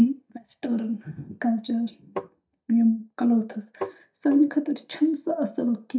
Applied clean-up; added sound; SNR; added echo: neural mask model DeepFilterNet 3.